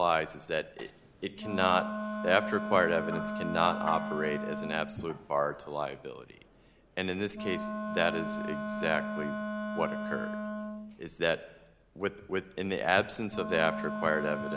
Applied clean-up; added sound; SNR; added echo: none; Wind instrument, woodwind instrument; 6 dB; none.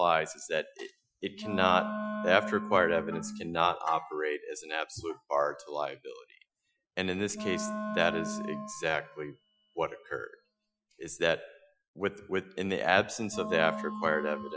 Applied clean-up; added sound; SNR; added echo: classical method Wiener filter.